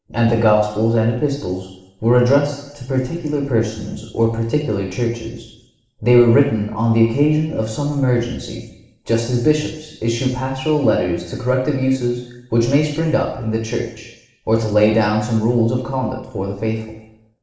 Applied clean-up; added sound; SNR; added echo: none; none; none; reverberation time 0.8 s.